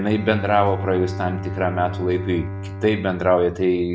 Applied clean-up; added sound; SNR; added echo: none; Bowed string instrument; 8 dB; none.